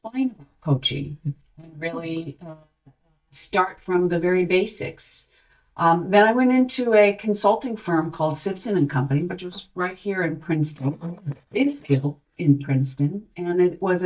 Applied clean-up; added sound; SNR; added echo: neural mask model DeepFilterNet 3.